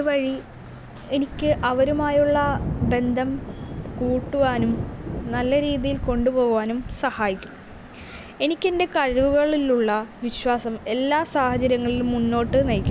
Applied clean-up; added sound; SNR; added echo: none; Thunder; 10 dB; none.